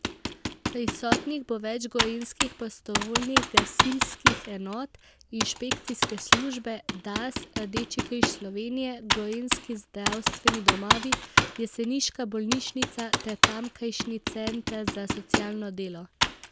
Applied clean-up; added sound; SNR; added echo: none; Computer keyboard; -4 dB; none.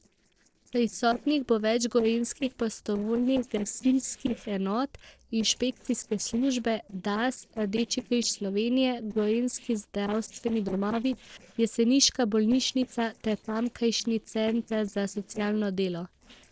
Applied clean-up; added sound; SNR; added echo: neural separator model SepFormer DNS4.